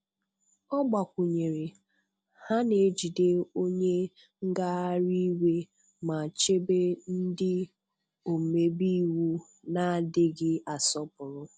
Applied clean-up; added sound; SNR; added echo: none; none; none; none.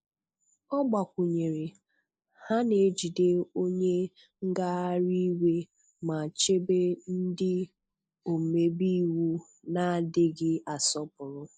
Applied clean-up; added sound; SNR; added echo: neural mask model Resemble Enhance denoiser.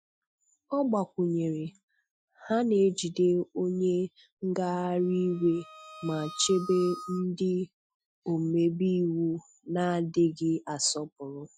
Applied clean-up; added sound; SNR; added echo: classical method Wiener filter.